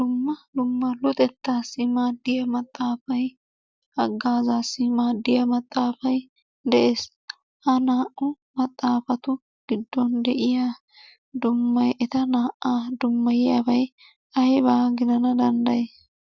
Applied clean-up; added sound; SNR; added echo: none; none; none; none.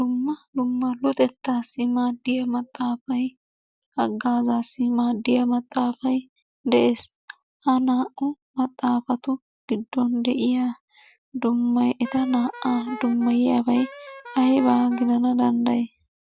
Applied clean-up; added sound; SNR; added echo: none; Wind instrument, woodwind instrument; 16 dB; none.